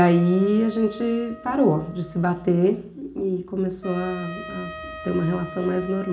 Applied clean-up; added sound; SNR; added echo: none; Trumpet; 17 dB; reverberation time 0.4 s.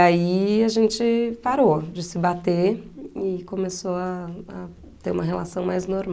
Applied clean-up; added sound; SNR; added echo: none; none; none; none.